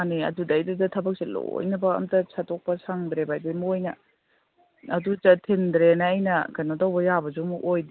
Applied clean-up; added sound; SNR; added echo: none; none; none; none.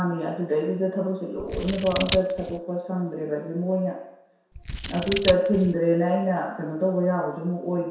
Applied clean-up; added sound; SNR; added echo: none; Scissors; 4 dB; reverberation time 0.7 s.